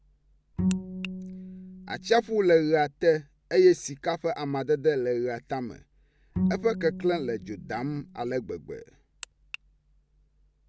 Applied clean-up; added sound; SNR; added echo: none; Bowed string instrument; 6 dB; none.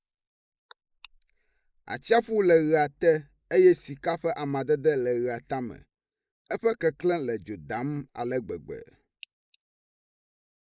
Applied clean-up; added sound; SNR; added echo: neural mask model Resemble Enhance denoiser.